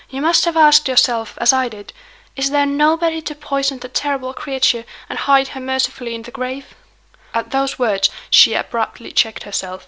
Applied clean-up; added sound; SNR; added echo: none; none; none; none.